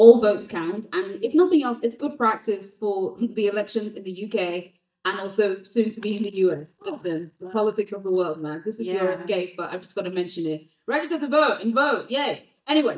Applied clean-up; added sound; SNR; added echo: neural mask model DeepFilterNet 3.